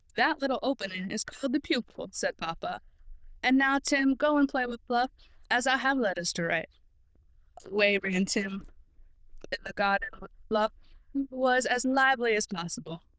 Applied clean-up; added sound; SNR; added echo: neural diffusion model UNIVERSE++.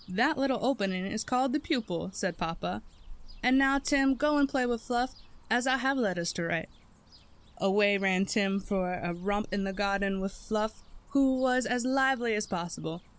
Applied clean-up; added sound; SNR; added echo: none; Cricket / Bird; 19 dB; none.